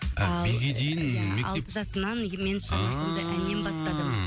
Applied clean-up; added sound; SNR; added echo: none; none; none; none.